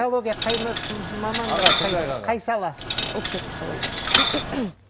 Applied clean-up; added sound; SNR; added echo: none; Coin (dropping); -1 dB; none.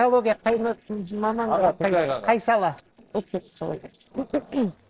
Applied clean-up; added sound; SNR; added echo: neural separator model SepFormer DNS4.